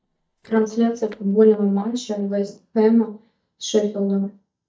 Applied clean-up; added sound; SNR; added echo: neural mask model DeepFilterNet 3.